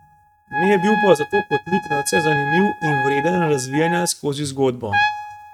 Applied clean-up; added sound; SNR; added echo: neural mask model RNNoise.